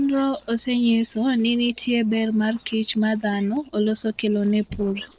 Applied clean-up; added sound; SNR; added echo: neural separator model SepFormer DNS4.